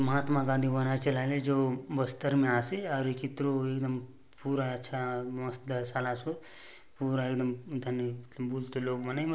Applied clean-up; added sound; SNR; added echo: none; none; none; none.